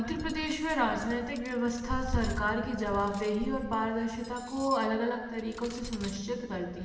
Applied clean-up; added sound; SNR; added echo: none; Cutlery, silverware; 16 dB; reverberation time 1.3 s.